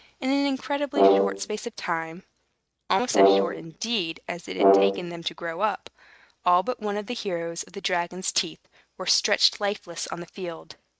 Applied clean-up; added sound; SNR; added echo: neural mask model RNNoise.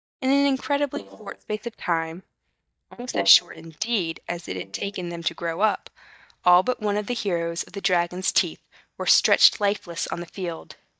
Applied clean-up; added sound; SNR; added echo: neural mask model DeepFilterNet 3.